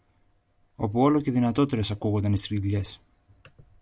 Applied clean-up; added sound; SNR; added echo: none; none; none; none.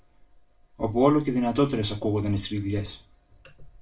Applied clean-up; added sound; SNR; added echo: none; none; none; reverberation time 0.2 s.